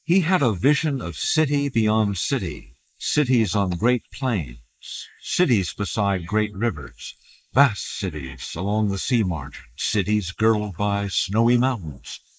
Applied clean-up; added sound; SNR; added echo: neural mask model Resemble Enhance denoiser.